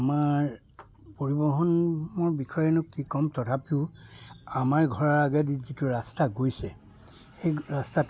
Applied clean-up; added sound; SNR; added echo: none; none; none; none.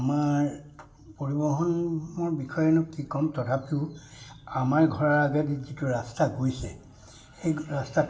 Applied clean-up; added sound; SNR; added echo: none; none; none; reverberation time 0.6 s.